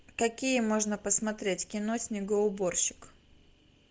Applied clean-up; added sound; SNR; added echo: none; none; none; none.